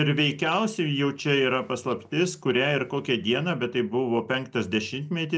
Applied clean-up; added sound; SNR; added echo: none; none; none; none.